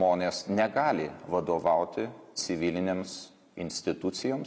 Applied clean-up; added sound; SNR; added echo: none; none; none; none.